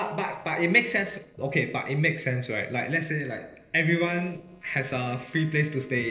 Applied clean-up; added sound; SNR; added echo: neural separator model SepFormer DNS4.